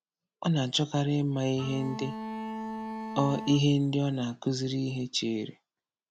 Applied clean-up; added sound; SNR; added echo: none; Bowed string instrument; 8 dB; none.